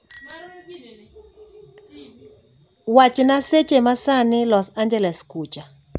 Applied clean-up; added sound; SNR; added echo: none; Bicycle bell; 16 dB; none.